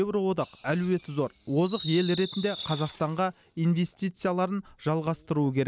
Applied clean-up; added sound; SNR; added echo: none; Fireworks; 9 dB; none.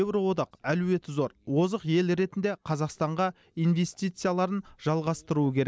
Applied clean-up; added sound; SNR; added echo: none; none; none; none.